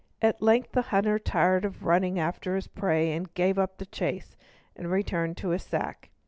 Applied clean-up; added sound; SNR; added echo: none; none; none; none.